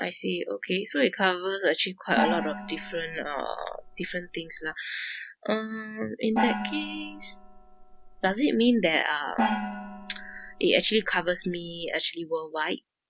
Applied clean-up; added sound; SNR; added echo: none; Gong; 5 dB; none.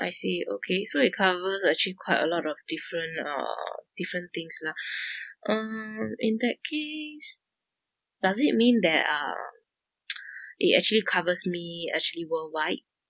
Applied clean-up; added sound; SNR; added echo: none; none; none; none.